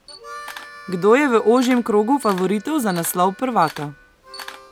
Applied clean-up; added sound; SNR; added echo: none; Harmonica + Camera; 18 dB; none.